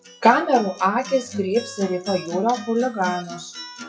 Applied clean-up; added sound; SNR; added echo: classical method WPE with log-MMSE.